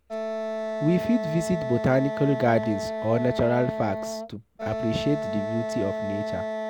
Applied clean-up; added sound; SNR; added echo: none; Wind instrument, woodwind instrument; 4 dB; none.